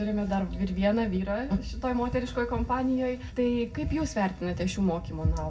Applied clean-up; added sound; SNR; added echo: none; none; none; reverberation time 0.3 s.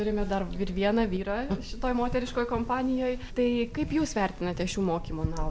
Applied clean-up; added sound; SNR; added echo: none; none; none; none.